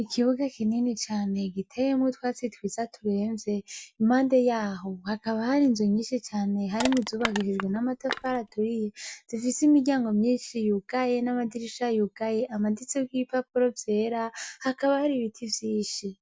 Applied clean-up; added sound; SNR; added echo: none; Crushing; 8 dB; none.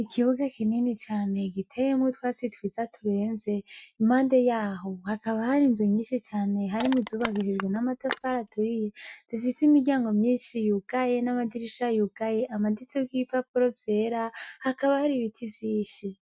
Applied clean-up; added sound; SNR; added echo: neural mask model RNNoise.